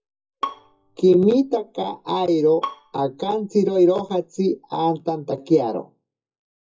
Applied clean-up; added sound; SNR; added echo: classical method WPE with log-MMSE.